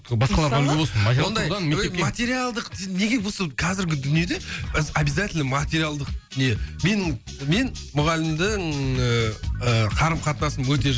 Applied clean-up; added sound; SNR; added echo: none; none; none; none.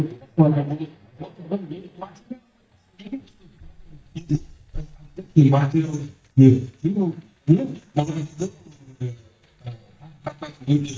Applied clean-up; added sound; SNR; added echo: neural mask model DeepFilterNet 3.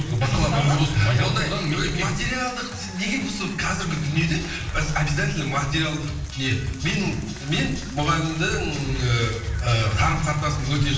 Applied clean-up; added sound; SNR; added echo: none; Applause / Crowd; 20 dB; reverberation time 0.7 s.